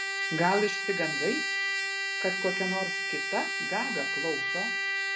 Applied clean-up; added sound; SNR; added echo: none; Trumpet; -2 dB; none.